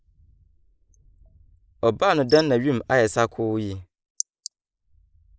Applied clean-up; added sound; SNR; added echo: neural mask model Resemble Enhance denoiser.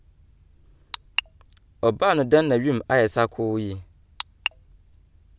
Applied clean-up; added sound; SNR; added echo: none; Cricket; 17 dB; none.